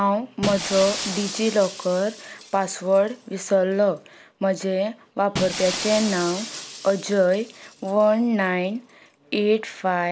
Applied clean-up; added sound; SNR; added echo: none; Shatter; 12 dB; none.